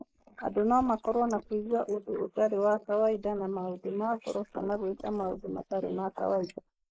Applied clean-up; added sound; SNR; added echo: neural mask model Resemble Enhance denoiser.